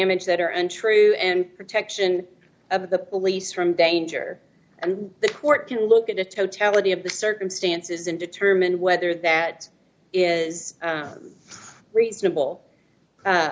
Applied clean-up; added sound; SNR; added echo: none; none; none; none.